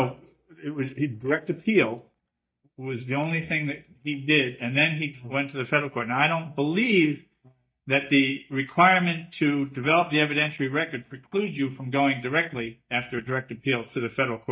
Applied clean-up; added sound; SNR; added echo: neural mask model DeepFilterNet 3.